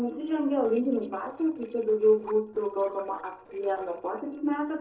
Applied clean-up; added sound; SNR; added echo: neural separator model SepFormer DNS4.